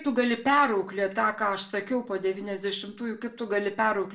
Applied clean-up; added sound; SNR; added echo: none; none; none; reverberation time 0.4 s.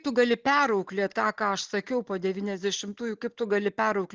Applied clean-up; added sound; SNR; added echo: none; none; none; none.